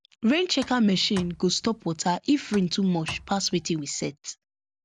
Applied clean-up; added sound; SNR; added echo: none; Tick; 19 dB; none.